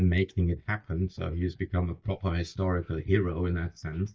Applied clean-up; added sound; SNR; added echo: neural mask model DeepFilterNet 3.